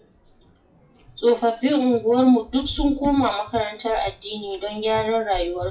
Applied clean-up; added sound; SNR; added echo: classical method WPE with log-MMSE.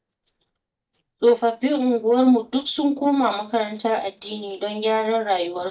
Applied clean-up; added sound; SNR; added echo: neural mask model DeepFilterNet 3.